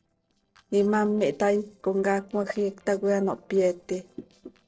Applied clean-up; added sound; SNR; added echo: neural separator model SepFormer DNS4.